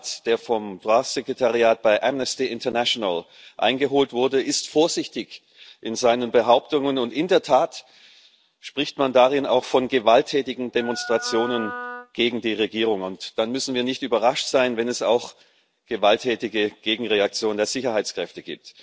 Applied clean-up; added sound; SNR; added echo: none; Wind instrument, woodwind instrument; 11 dB; none.